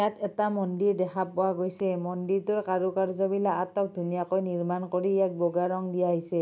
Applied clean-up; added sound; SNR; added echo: none; none; none; none.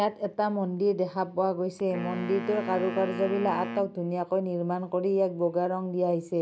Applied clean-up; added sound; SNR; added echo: none; Wind instrument, woodwind instrument; 10 dB; none.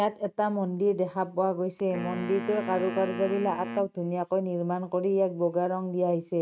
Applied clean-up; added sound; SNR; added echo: neural mask model RNNoise.